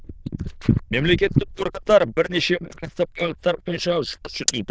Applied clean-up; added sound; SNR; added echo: neural diffusion model UNIVERSE++.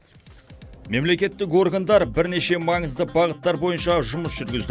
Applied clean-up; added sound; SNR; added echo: none; none; none; none.